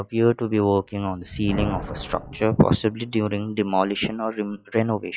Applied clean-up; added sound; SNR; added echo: classical method log-MMSE.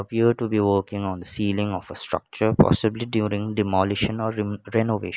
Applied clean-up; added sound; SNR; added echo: none; none; none; none.